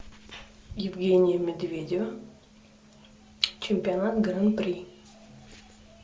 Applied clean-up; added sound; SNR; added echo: none; none; none; none.